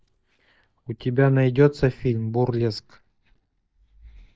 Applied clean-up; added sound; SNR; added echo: neural mask model DeepFilterNet 3.